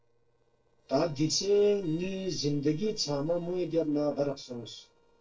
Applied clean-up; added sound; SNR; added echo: neural separator model SepFormer DNS4.